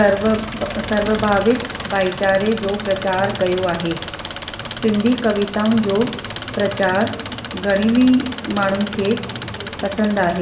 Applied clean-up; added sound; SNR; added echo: none; Engine; 10 dB; reverberation time 0.6 s.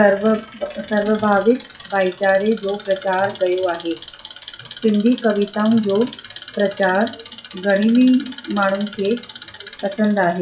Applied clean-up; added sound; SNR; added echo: classical method WPE with log-MMSE.